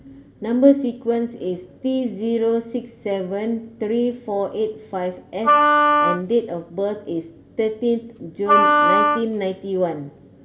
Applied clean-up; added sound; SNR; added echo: none; Wind instrument, woodwind instrument; -4 dB; reverberation time 0.3 s.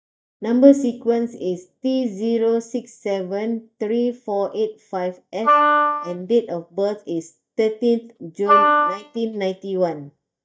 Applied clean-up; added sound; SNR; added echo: neural mask model DeepFilterNet 3.